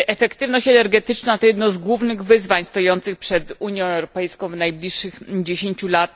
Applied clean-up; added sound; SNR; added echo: none; none; none; none.